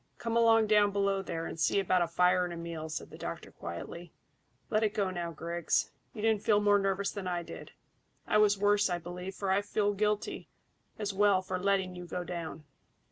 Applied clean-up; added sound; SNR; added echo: none; none; none; none.